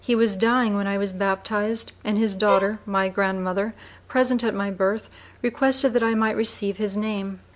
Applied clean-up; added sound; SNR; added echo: none; Bowed string instrument; 10 dB; none.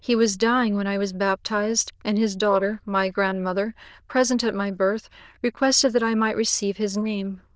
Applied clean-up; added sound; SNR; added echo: neural diffusion model UNIVERSE++.